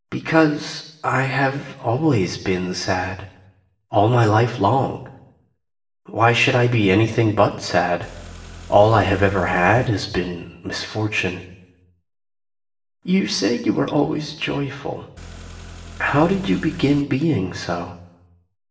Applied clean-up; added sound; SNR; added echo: none; Car; 16 dB; reverberation time 0.8 s.